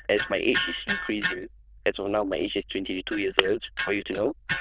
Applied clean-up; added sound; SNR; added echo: neural diffusion model UNIVERSE++.